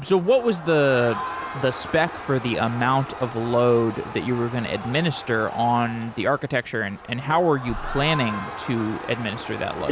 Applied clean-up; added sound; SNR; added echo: none; Crowd; 12 dB; none.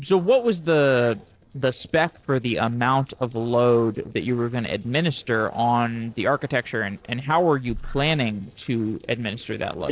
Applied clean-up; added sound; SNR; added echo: neural separator model SepFormer DNS4.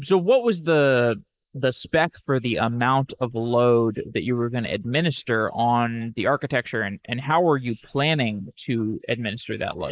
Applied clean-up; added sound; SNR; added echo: neural mask model Resemble Enhance denoiser.